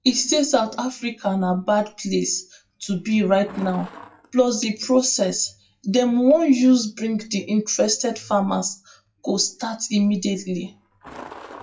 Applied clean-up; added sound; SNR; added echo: classical method WPE with log-MMSE.